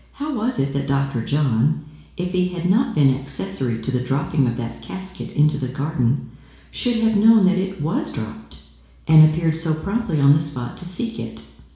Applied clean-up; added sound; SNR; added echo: none; none; none; reverberation time 0.7 s.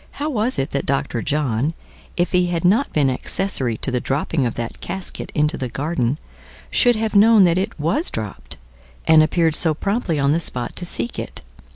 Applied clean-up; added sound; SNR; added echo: none; none; none; none.